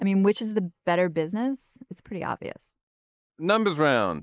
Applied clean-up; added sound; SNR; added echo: neural mask model Resemble Enhance denoiser.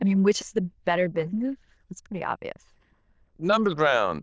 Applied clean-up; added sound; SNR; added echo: neural diffusion model UNIVERSE++.